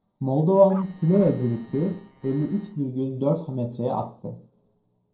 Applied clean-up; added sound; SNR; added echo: neural separator model SepFormer DNS4.